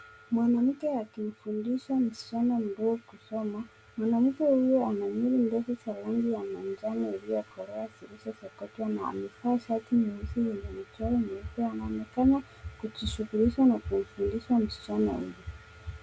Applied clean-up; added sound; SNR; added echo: none; none; none; none.